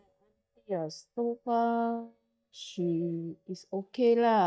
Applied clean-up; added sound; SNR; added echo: neural mask model DeepFilterNet 3.